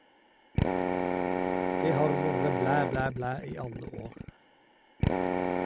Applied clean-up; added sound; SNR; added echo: none; Drill; -4 dB; none.